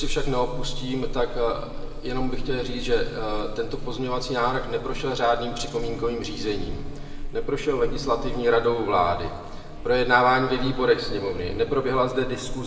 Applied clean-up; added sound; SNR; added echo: none; Buzz; 5 dB; reverberation time 1.5 s.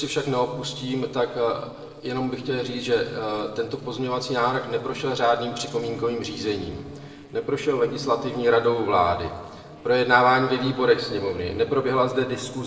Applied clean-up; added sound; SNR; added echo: neural separator model SepFormer DNS4.